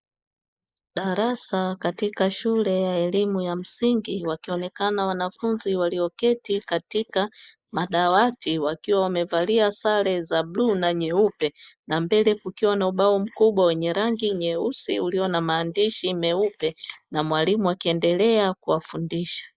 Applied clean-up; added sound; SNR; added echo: neural mask model Resemble Enhance denoiser.